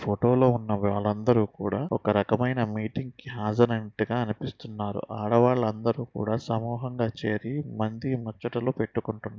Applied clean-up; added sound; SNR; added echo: none; none; none; none.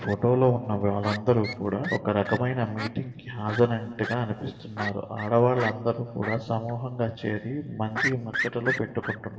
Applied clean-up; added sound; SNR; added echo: none; Fowl; 10 dB; reverberation time 1.8 s.